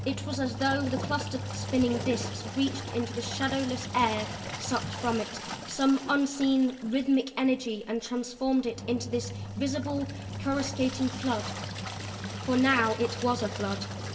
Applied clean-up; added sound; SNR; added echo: none; Engine; 8 dB; reverberation time 2.1 s.